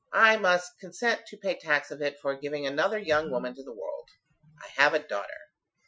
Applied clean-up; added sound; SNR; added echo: classical method Wiener filter.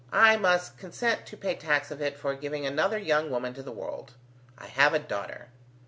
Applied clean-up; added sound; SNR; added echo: none; none; none; none.